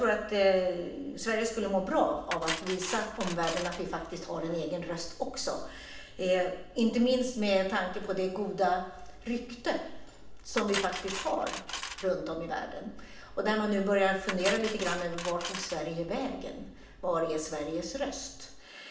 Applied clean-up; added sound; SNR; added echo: none; Cutlery, silverware; 10 dB; reverberation time 0.5 s.